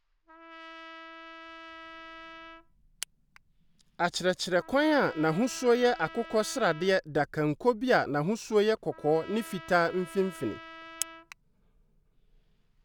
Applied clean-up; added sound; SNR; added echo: none; Trumpet; 19 dB; none.